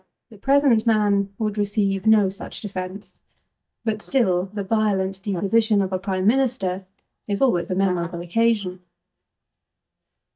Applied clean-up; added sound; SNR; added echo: neural mask model DeepFilterNet 3.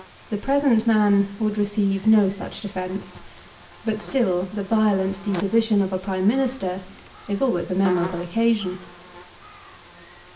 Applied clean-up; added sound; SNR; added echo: none; Buzz; 17 dB; reverberation time 0.6 s.